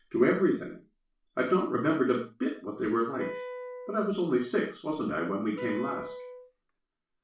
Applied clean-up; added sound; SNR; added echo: none; Wind instrument, woodwind instrument; 12 dB; reverberation time 0.3 s.